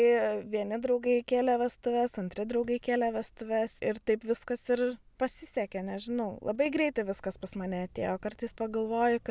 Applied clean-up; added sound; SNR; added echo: none; none; none; none.